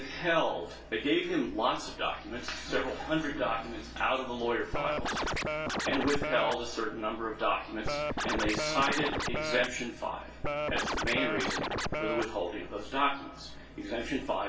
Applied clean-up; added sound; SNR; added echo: none; Scratching (performance technique); 0 dB; reverberation time 0.2 s.